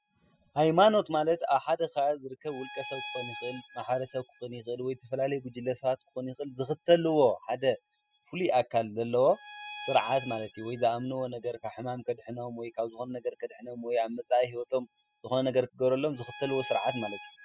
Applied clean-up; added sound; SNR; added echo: classical method spectral subtraction.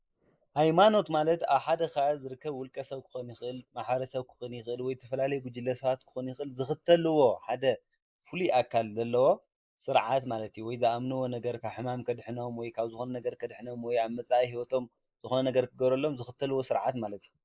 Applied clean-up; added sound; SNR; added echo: neural mask model Resemble Enhance denoiser.